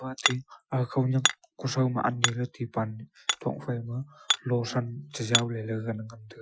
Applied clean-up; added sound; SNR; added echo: classical method Wiener filter.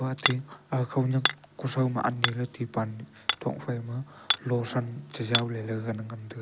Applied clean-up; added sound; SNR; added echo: none; Hammer; 3 dB; none.